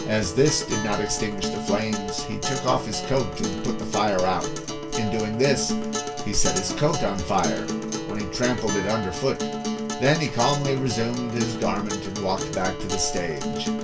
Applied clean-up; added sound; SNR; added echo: none; Acoustic guitar; 4 dB; reverberation time 0.2 s.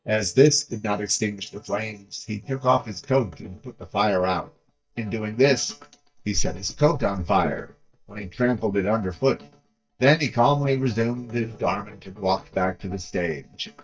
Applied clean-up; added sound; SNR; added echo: neural mask model DeepFilterNet 3.